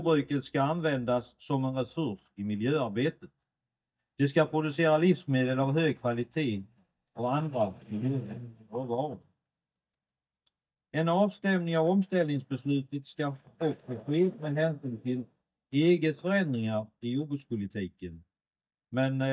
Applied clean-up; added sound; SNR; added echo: neural mask model DeepFilterNet 3.